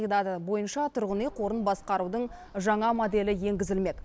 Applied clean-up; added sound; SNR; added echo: none; none; none; none.